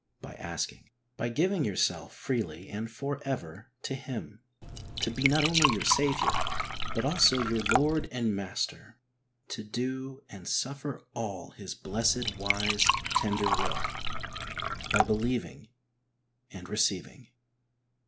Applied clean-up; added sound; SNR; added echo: none; Liquid; -2 dB; none.